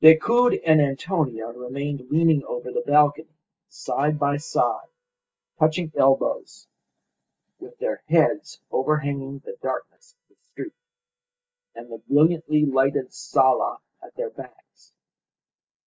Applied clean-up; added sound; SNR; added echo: neural mask model DeepFilterNet 3.